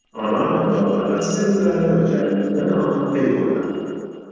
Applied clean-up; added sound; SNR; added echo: neural separator model SepFormer DNS4.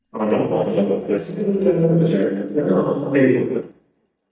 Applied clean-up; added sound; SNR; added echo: neural mask model DeepFilterNet 3.